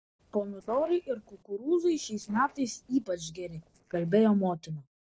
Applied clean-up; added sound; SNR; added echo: neural separator model SepFormer DNS4.